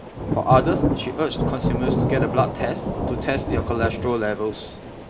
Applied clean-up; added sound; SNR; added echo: none; Thunder / Rain; 0 dB; reverberation time 1.4 s.